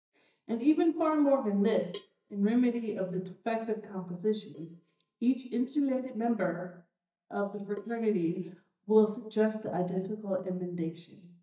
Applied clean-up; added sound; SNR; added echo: neural mask model DeepFilterNet 3.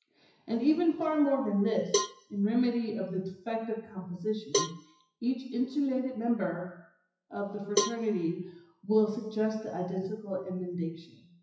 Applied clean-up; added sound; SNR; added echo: classical method WPE with log-MMSE.